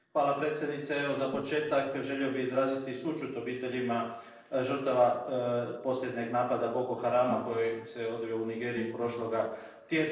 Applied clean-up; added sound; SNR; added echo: neural separator model SepFormer DNS4.